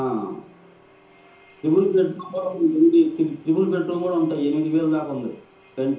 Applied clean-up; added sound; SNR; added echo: none; Drill; 20 dB; reverberation time 0.6 s.